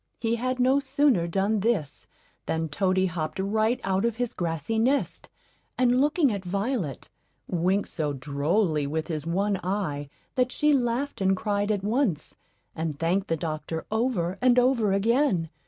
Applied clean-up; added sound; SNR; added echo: none; none; none; none.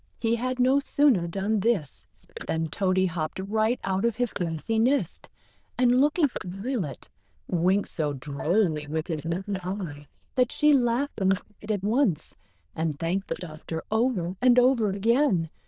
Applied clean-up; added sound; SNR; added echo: neural diffusion model UNIVERSE++.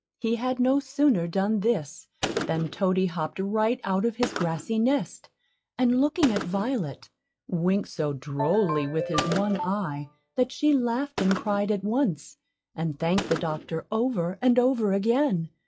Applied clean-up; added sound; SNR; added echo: classical method log-MMSE.